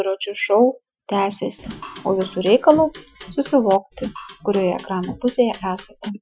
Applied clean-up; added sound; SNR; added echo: classical method Wiener filter.